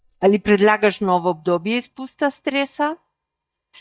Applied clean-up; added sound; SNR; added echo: neural mask model DeepFilterNet 3.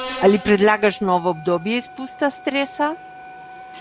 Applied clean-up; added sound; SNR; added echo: none; Subway, metro, underground + Wind instrument, woodwind instrument; 15 dB; none.